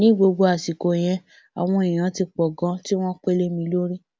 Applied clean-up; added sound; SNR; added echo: none; none; none; none.